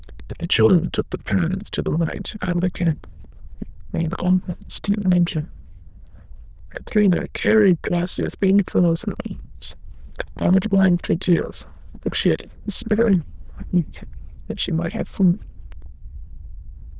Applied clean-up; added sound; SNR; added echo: neural diffusion model UNIVERSE++.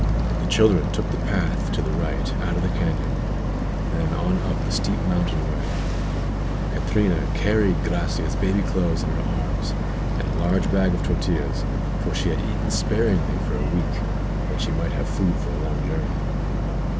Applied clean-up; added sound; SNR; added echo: none; Boat, Water vehicle; -3 dB; none.